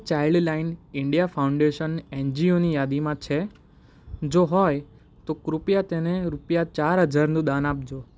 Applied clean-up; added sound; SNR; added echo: none; none; none; none.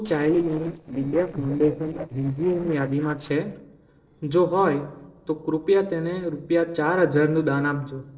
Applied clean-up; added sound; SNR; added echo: neural separator model SepFormer DNS4.